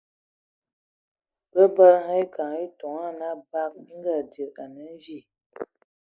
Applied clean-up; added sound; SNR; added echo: neural mask model Resemble Enhance denoiser.